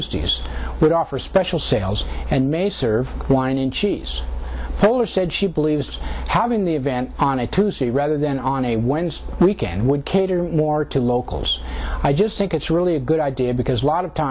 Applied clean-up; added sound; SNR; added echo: none; none; none; none.